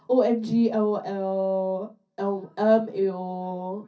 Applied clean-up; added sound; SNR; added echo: none; none; none; reverberation time 0.3 s.